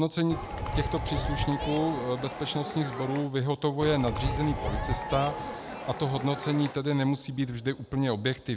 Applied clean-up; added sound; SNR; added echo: none; Crowd; 4 dB; none.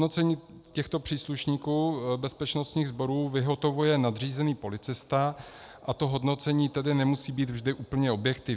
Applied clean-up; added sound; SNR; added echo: none; none; none; none.